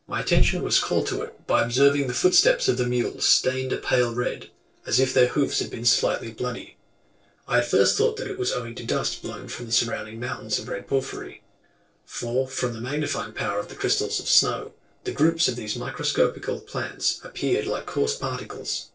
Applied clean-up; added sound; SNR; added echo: neural separator model SepFormer DNS4.